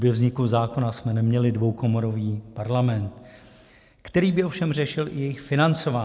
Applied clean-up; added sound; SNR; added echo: none; none; none; none.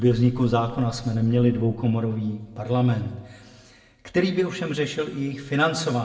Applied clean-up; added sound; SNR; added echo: none; Water / Splash, splatter; 19 dB; reverberation time 0.8 s.